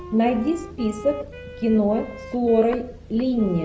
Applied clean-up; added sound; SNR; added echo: none; Wind instrument, woodwind instrument; 18 dB; none.